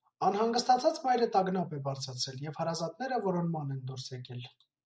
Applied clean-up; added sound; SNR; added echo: none; none; none; none.